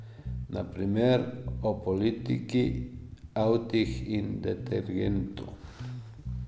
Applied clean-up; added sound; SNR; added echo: none; Bass guitar; 9 dB; none.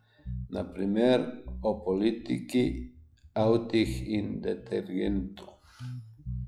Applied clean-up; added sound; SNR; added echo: classical method log-MMSE.